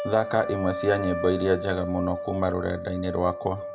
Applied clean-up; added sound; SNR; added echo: none; Trumpet; 7 dB; reverberation time 0.4 s.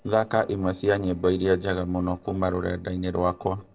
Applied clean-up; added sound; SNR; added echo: neural separator model SepFormer DNS4.